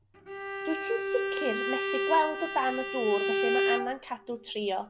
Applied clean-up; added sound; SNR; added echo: none; Bowed string instrument; 0 dB; none.